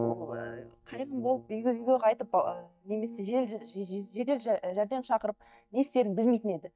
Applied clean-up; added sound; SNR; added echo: neural mask model DeepFilterNet 3.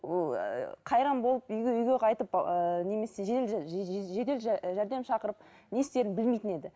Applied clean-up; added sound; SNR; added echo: none; none; none; none.